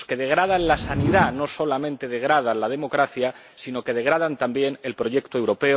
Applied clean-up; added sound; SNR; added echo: none; Whoosh, swoosh, swish; 8 dB; none.